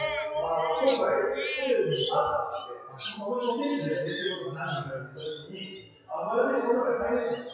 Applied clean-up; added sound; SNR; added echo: classical method WPE with log-MMSE.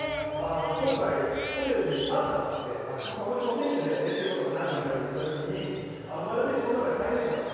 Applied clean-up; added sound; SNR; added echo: none; Crow; 15 dB; reverberation time 2.2 s.